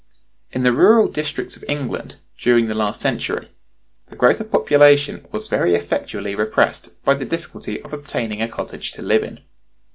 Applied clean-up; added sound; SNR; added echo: none; none; none; none.